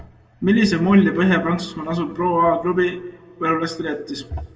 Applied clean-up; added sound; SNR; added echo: none; none; none; reverberation time 0.7 s.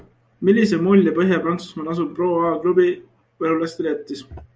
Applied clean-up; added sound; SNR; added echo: none; none; none; none.